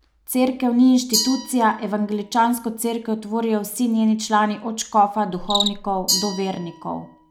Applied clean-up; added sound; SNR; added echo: none; Glass + Cricket; 10 dB; none.